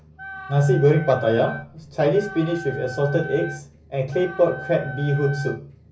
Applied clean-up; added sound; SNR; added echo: none; Wind instrument, woodwind instrument; 14 dB; reverberation time 0.4 s.